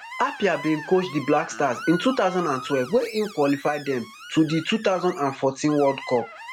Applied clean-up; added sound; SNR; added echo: none; Screech; 15 dB; none.